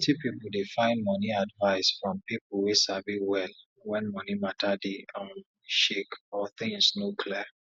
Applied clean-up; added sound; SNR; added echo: none; none; none; none.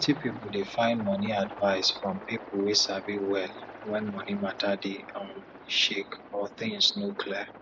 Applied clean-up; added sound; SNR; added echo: none; Aircraft; 14 dB; none.